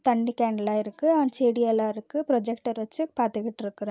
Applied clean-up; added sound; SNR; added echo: none; none; none; none.